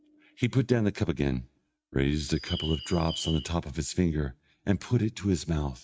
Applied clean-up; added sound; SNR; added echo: neural mask model RNNoise.